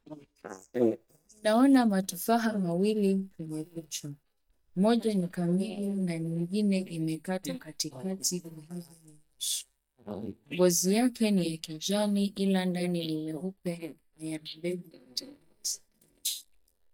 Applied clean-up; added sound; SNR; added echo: neural mask model DeepFilterNet 3.